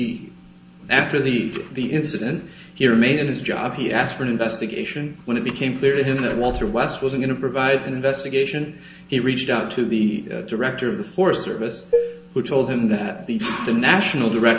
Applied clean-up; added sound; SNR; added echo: none; Dishes, pots, and pans; 3 dB; reverberation time 0.6 s.